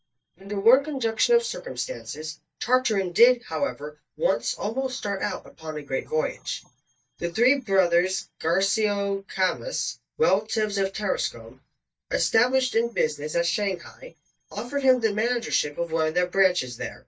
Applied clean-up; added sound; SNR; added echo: neural mask model DeepFilterNet 3.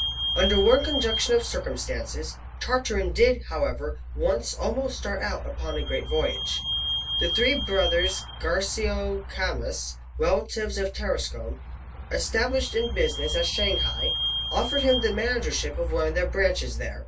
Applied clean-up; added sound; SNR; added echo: none; Squeak / Vehicle; 7 dB; reverberation time 0.2 s.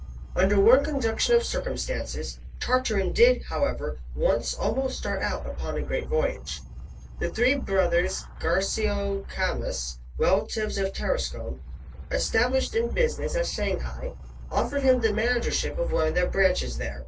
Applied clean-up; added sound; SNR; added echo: neural separator model SepFormer DNS4.